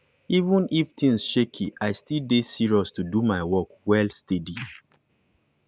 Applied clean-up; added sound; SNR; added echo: none; none; none; none.